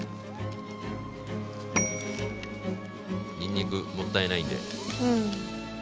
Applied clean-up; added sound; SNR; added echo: none; Bell / Telephone; 6 dB; none.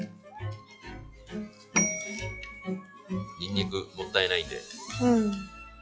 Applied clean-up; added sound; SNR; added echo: classical method log-MMSE.